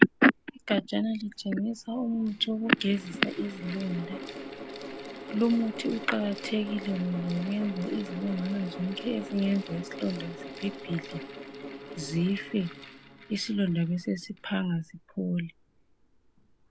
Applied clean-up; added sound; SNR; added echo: none; Mechanical fan; 13 dB; none.